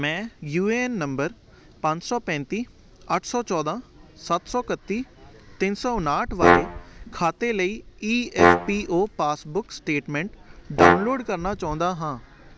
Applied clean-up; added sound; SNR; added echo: none; Brass instrument; -5 dB; none.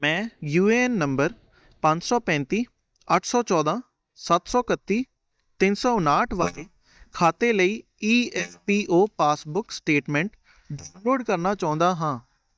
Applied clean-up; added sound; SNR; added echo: neural mask model DeepFilterNet 3.